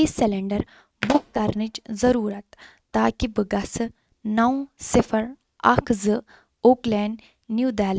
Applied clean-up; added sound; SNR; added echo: neural mask model RNNoise.